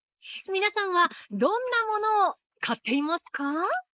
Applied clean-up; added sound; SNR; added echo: neural mask model Resemble Enhance denoiser.